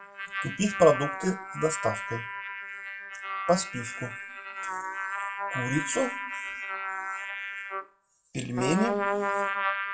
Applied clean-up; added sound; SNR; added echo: classical method WPE with log-MMSE.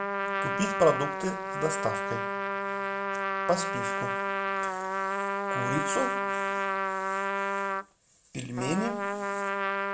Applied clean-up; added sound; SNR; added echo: none; Trumpet; -3 dB; reverberation time 0.4 s.